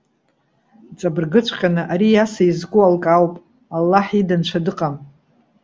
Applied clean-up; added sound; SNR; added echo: none; none; none; none.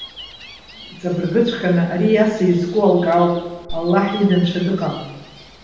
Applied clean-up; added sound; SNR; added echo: none; Gull, seagull; 18 dB; reverberation time 0.9 s.